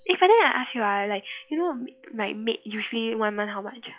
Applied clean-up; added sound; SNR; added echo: classical method log-MMSE.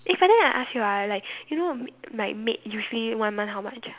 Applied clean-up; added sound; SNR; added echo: none; none; none; none.